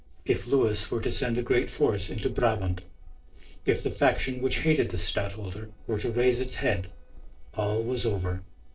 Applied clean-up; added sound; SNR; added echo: neural separator model SepFormer DNS4.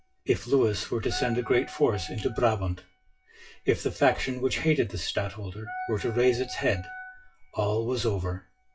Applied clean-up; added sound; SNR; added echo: classical method WPE with log-MMSE.